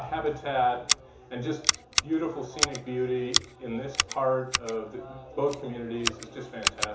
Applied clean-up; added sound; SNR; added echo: none; Scissors; 1 dB; reverberation time 0.7 s.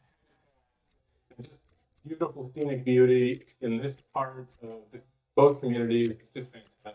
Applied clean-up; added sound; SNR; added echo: neural mask model DeepFilterNet 3.